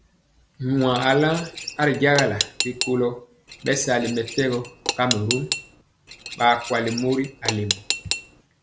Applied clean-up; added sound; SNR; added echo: none; Cutlery, silverware / Dishes, pots, and pans; 7 dB; none.